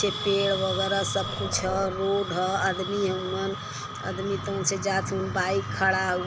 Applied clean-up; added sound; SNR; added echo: none; Growling; 12 dB; none.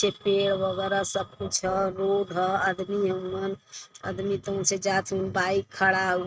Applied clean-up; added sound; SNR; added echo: neural mask model RNNoise.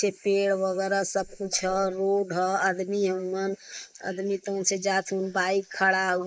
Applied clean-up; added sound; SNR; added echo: neural mask model Resemble Enhance denoiser.